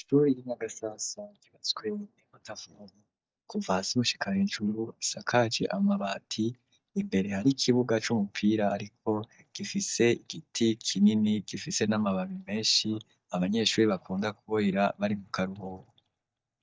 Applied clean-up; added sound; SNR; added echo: neural mask model DeepFilterNet 3.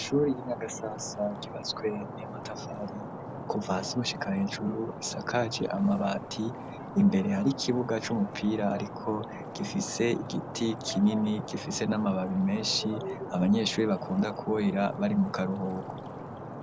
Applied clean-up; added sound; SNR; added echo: none; Stream; 10 dB; none.